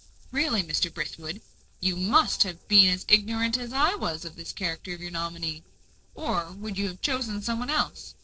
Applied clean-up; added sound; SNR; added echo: neural separator model SepFormer DNS4.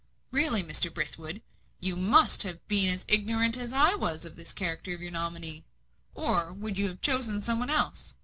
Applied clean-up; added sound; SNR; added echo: none; none; none; none.